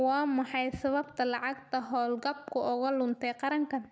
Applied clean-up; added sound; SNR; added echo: none; none; none; none.